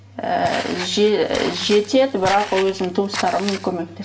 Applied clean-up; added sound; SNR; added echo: none; Walk, footsteps; 11 dB; reverberation time 0.5 s.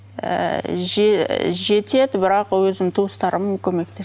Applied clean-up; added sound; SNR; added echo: none; none; none; none.